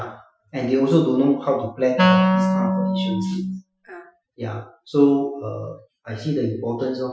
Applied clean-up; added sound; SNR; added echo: classical method Wiener filter.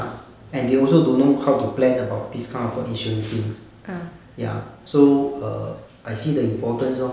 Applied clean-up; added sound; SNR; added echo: none; none; none; none.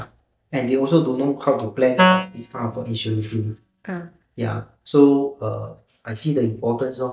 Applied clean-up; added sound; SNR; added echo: neural mask model DeepFilterNet 3.